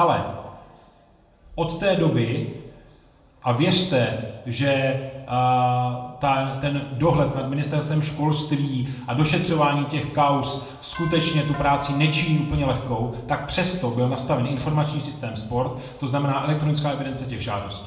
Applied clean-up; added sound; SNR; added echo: none; Doorbell; 15 dB; reverberation time 0.8 s.